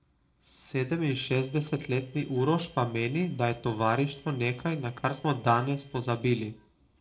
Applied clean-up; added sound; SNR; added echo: neural separator model SepFormer DNS4.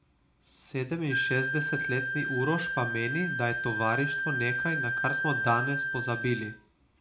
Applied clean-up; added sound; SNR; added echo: none; Wind instrument, woodwind instrument; 1 dB; reverberation time 0.4 s.